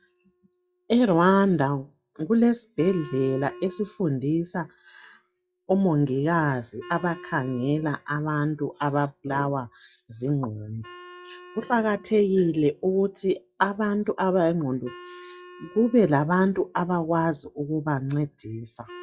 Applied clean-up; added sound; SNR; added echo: classical method log-MMSE.